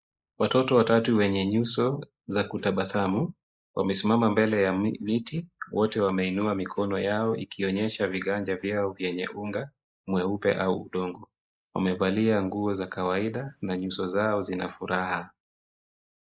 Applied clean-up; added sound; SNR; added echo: neural mask model Resemble Enhance denoiser.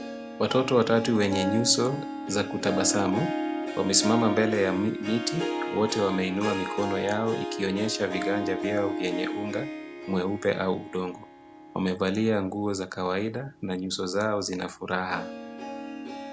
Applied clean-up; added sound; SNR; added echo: none; Harp; 6 dB; none.